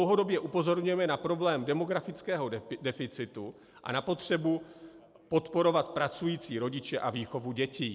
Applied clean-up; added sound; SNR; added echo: none; none; none; none.